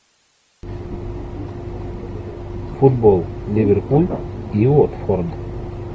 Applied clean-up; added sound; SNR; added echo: none; none; none; none.